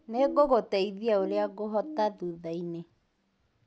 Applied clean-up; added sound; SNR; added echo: none; Bird; 15 dB; none.